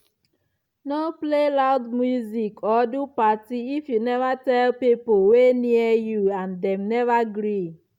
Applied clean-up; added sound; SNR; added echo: none; none; none; none.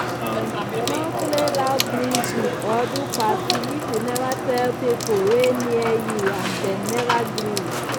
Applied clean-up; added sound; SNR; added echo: none; Sink (filling or washing) / Water tap, faucet / Water; 1 dB; none.